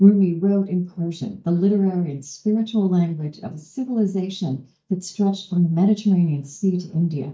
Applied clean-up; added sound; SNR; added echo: neural mask model DeepFilterNet 3.